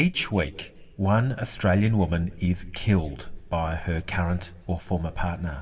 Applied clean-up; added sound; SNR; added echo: none; Engine; 16 dB; reverberation time 1.0 s.